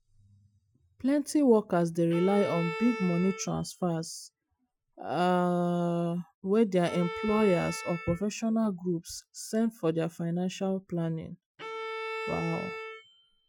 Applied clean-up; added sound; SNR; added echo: classical method Wiener filter.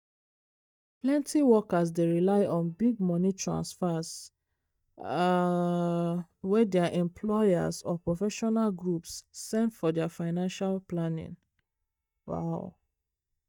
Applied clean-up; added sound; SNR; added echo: neural mask model DeepFilterNet 3.